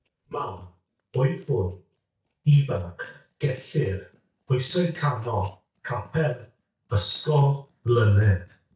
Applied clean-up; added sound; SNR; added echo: neural mask model DeepFilterNet 3.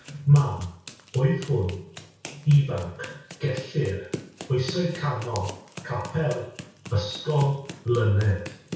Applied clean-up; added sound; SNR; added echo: none; Run; 16 dB; reverberation time 0.6 s.